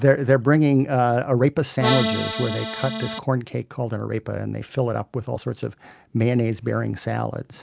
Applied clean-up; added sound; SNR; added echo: none; Accordion; 2 dB; none.